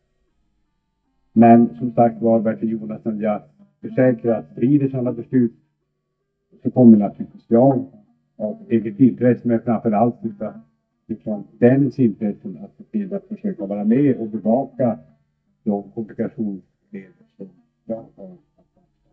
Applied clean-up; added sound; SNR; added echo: neural mask model DeepFilterNet 3.